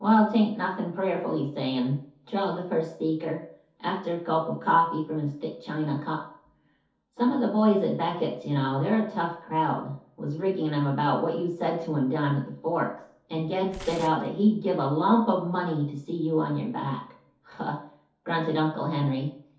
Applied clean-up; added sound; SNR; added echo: none; Tearing; 18 dB; reverberation time 0.5 s.